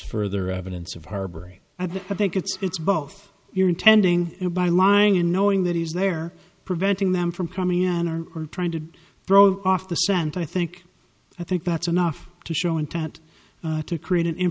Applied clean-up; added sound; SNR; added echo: none; none; none; none.